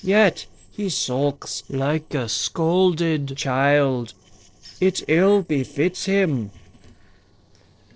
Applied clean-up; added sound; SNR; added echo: neural separator model SepFormer DNS4.